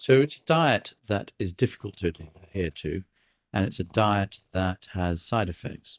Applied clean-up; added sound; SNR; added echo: neural mask model DeepFilterNet 3.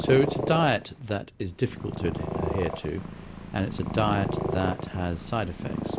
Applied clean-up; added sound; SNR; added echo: none; Purr; 4 dB; none.